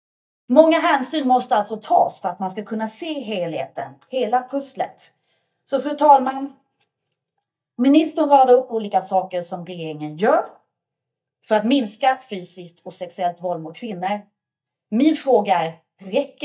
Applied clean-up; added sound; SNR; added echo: neural mask model DeepFilterNet 3.